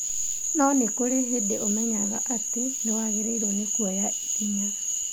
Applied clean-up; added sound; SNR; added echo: none; Frog; 0 dB; none.